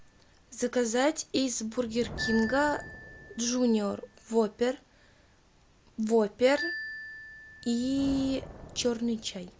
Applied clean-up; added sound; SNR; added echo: none; Thunder + Marimba, xylophone; 13 dB; none.